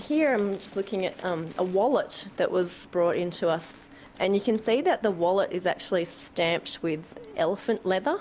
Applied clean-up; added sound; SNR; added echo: none; none; none; none.